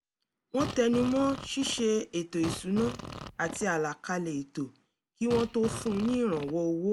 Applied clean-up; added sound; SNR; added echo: none; Fart; 10 dB; none.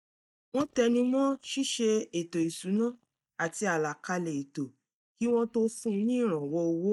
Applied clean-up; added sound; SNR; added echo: neural mask model DeepFilterNet 3.